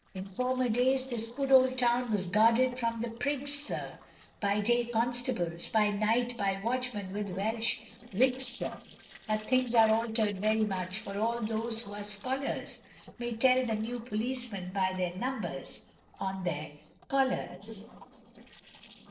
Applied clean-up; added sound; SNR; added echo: neural separator model SepFormer DNS4.